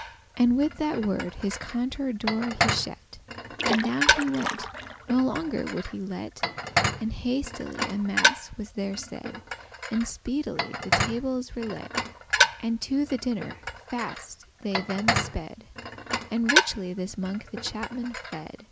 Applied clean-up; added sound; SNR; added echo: none; Dishes, pots, and pans + Splash, splatter; 0 dB; none.